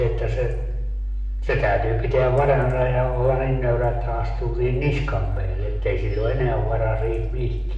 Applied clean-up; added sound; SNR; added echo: none; none; none; reverberation time 0.8 s.